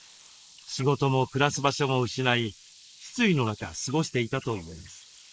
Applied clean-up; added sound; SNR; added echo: neural mask model Resemble Enhance denoiser.